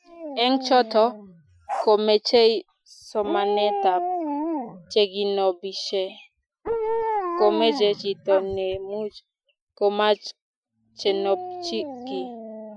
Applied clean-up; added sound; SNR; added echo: classical method Wiener filter.